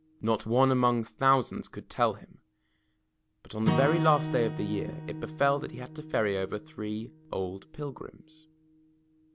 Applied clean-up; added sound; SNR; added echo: none; Acoustic guitar / Strum; 8 dB; none.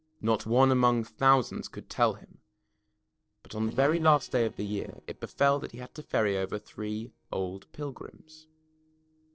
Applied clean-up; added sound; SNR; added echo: neural separator model SepFormer DNS4.